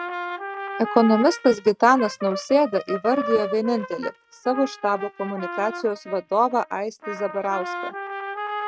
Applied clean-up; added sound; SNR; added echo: neural mask model RNNoise.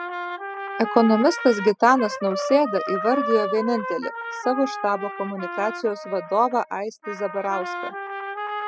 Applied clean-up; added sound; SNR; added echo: classical method spectral subtraction.